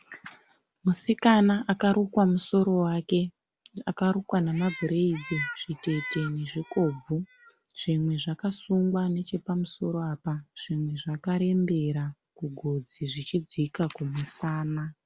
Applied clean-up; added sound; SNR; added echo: none; Meow; 13 dB; none.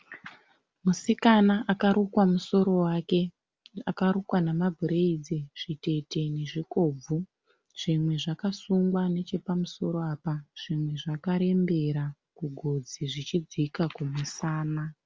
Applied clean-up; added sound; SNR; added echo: none; none; none; none.